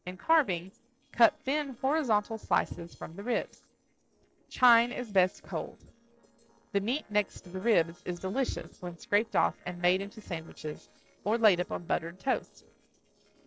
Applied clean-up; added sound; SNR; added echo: neural separator model SepFormer DNS4.